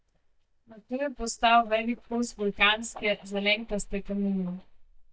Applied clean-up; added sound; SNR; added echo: neural mask model DeepFilterNet 3.